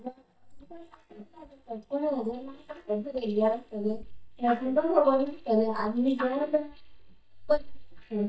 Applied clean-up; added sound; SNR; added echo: neural mask model DeepFilterNet 3.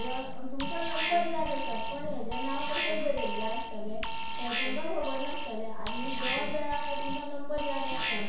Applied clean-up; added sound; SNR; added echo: none; Alarm; -5 dB; reverberation time 0.7 s.